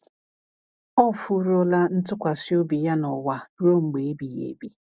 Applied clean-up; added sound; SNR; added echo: none; none; none; none.